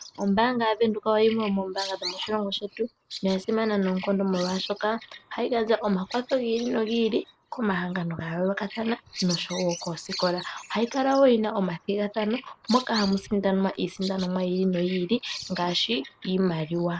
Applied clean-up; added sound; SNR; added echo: neural mask model Resemble Enhance denoiser.